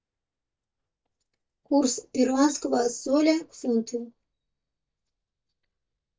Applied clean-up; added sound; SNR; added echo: neural mask model DeepFilterNet 3.